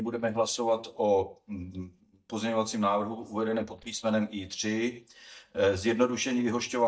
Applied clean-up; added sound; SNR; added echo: neural mask model DeepFilterNet 3.